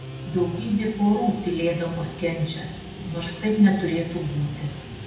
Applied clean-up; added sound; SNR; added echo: none; Guitar; 12 dB; reverberation time 0.9 s.